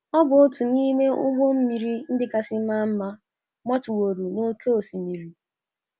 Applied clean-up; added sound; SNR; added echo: none; none; none; none.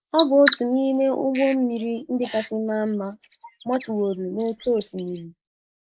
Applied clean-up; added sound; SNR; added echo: neural mask model Resemble Enhance denoiser.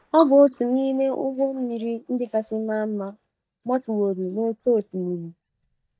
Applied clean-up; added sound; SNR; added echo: neural mask model DeepFilterNet 3.